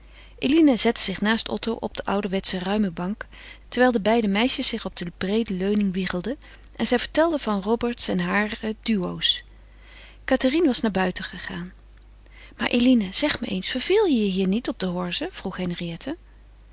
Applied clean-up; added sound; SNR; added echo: none; none; none; none.